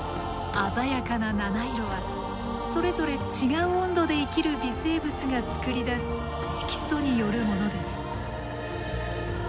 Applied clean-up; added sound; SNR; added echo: none; none; none; none.